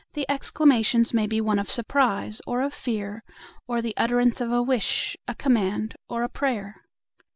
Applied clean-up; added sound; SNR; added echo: none; none; none; none.